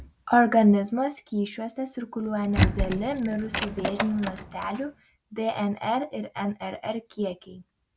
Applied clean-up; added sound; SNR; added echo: none; Door; 2 dB; none.